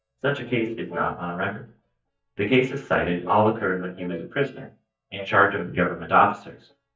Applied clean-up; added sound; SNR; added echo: neural mask model DeepFilterNet 3.